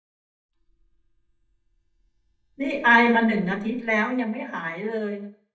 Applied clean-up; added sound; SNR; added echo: neural mask model DeepFilterNet 3.